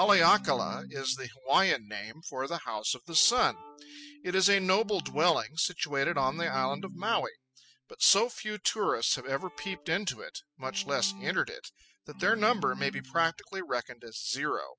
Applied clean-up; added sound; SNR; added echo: classical method spectral subtraction.